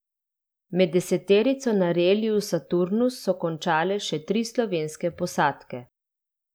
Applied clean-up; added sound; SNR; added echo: none; none; none; none.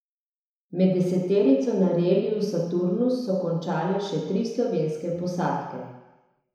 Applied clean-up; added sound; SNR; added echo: none; none; none; reverberation time 1.0 s.